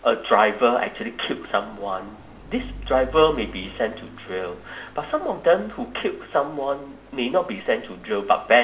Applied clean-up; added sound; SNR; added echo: none; Stream; 19 dB; reverberation time 0.5 s.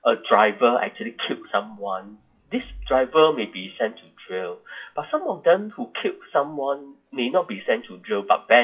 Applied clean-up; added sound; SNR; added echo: classical method WPE with log-MMSE.